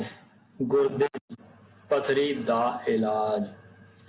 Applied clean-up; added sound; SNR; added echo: none; none; none; none.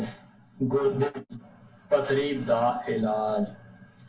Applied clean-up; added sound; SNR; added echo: none; none; none; reverberation time 0.1 s.